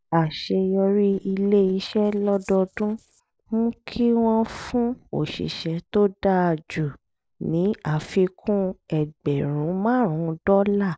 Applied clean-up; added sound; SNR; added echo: neural separator model SepFormer DNS4.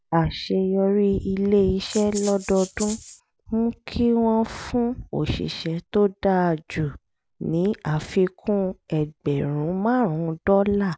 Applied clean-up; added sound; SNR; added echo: none; Rattle (instrument); 13 dB; none.